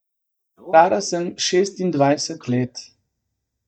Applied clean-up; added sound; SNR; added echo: neural mask model DeepFilterNet 3.